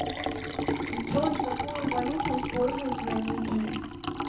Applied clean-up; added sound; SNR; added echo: none; Liquid; -1 dB; reverberation time 0.6 s.